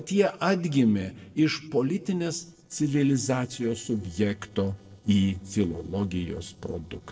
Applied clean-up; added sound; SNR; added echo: neural separator model SepFormer DNS4.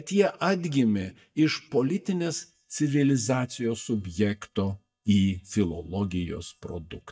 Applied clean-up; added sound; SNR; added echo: neural mask model DeepFilterNet 3.